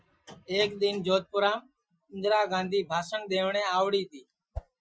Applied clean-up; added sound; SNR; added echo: classical method Wiener filter.